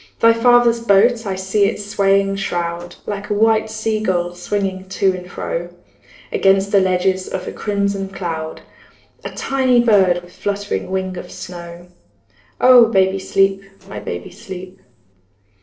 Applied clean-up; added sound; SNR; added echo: neural separator model SepFormer DNS4.